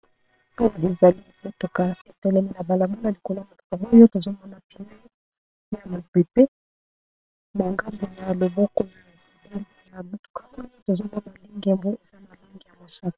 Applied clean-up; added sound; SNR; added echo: neural separator model SepFormer WHAM!.